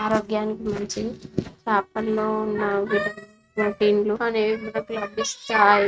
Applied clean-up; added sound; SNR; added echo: neural mask model RNNoise.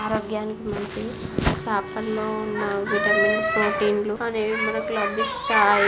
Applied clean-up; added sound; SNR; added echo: none; Wind instrument, woodwind instrument; 18 dB; none.